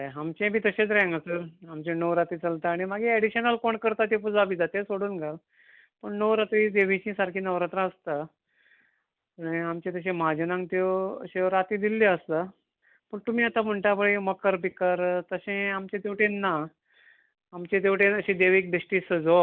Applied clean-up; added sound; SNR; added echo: none; none; none; none.